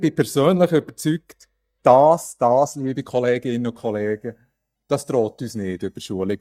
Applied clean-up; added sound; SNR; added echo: neural mask model DeepFilterNet 3.